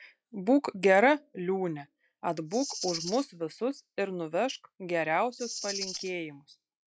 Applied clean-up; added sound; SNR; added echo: classical method log-MMSE.